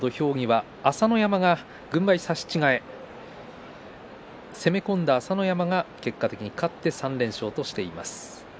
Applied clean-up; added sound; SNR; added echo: none; none; none; none.